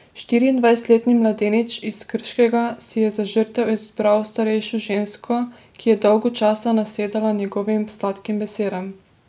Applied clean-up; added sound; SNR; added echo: none; none; none; none.